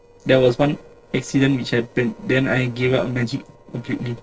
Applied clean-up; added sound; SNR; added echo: neural separator model SepFormer DNS4.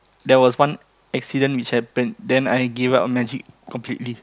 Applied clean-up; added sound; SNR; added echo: none; none; none; none.